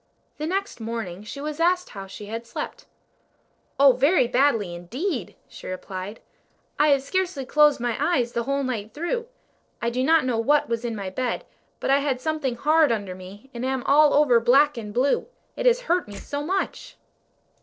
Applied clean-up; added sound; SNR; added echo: neural separator model SepFormer DNS4.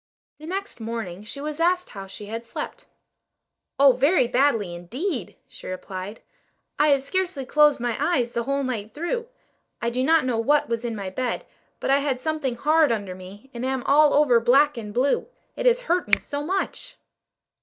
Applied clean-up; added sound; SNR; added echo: neural mask model DeepFilterNet 3.